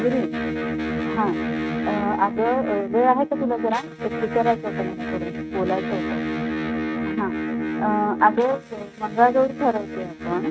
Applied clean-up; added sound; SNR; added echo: neural mask model RNNoise.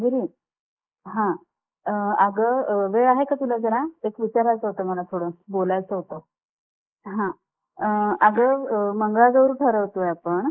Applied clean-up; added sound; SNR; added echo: neural mask model Resemble Enhance denoiser.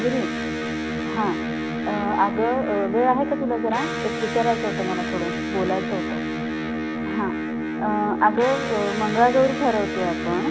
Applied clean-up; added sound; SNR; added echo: none; Electric guitar; 2 dB; none.